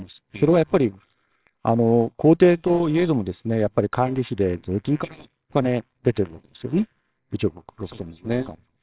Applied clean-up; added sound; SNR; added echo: neural separator model SepFormer WHAMR!.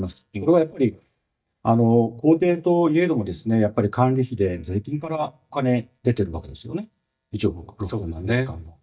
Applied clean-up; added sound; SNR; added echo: neural mask model DeepFilterNet 3.